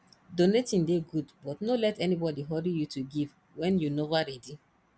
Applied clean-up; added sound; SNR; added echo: none; none; none; none.